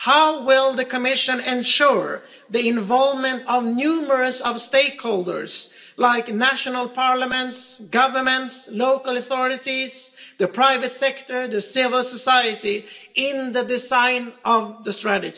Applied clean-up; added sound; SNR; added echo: none; none; none; reverberation time 0.6 s.